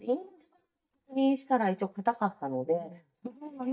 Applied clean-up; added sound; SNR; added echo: neural mask model DeepFilterNet 3.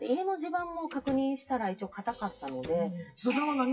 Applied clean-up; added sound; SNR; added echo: classical method WPE with log-MMSE.